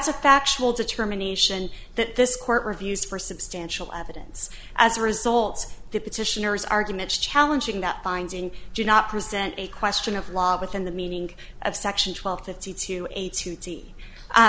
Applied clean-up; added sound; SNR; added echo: none; none; none; none.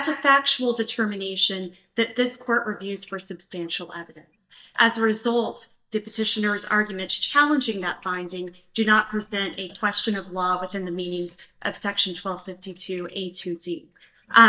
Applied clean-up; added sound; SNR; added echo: neural mask model DeepFilterNet 3.